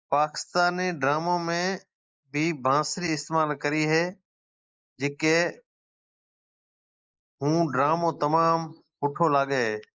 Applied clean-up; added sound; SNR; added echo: neural mask model Resemble Enhance denoiser.